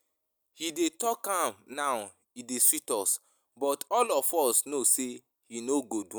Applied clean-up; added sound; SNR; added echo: none; none; none; none.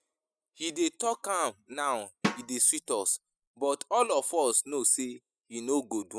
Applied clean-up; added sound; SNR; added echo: classical method spectral subtraction.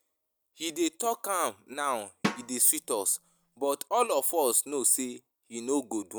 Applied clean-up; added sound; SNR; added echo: none; Drum; 8 dB; none.